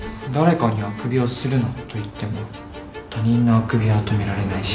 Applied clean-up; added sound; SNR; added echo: none; none; none; none.